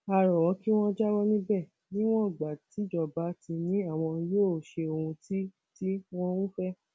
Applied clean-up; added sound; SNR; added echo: none; none; none; none.